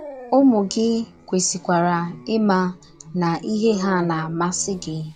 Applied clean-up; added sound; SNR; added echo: none; Dog; 19 dB; none.